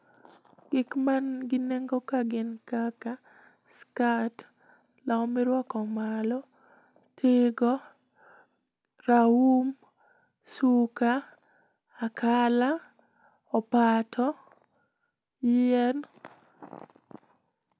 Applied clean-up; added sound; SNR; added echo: none; none; none; none.